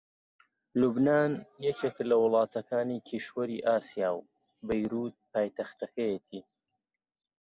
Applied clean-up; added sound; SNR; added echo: none; none; none; none.